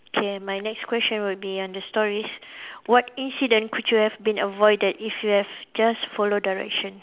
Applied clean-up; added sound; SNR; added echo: none; none; none; none.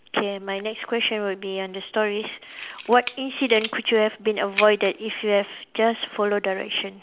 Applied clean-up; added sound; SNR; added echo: none; Camera; 12 dB; none.